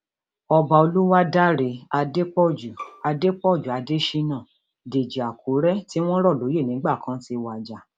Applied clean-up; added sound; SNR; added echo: none; Bowed string instrument; 19 dB; none.